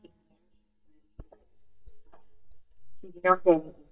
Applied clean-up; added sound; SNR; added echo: neural mask model DeepFilterNet 3.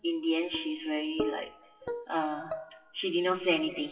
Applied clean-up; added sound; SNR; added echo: classical method WPE with log-MMSE.